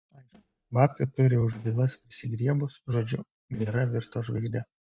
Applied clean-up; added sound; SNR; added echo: neural mask model DeepFilterNet 3.